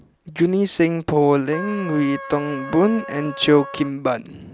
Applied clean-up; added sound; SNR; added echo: none; Trumpet; 14 dB; none.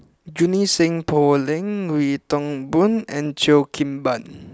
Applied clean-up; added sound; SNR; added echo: none; none; none; none.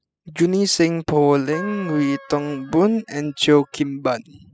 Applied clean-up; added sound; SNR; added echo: classical method spectral subtraction.